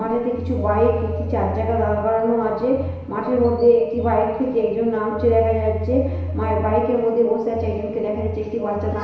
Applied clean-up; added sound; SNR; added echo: none; Telephone; 8 dB; reverberation time 1.0 s.